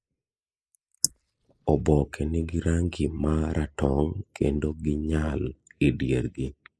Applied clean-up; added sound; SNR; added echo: neural mask model Resemble Enhance denoiser.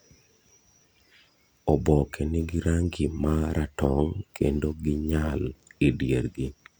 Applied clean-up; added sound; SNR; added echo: none; none; none; none.